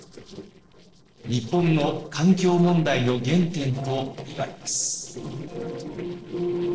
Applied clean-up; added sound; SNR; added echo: neural separator model SepFormer DNS4.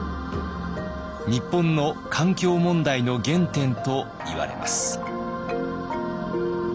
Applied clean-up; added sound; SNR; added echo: none; none; none; none.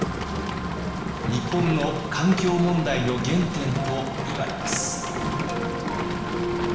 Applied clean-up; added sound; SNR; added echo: none; Rain; 5 dB; reverberation time 0.9 s.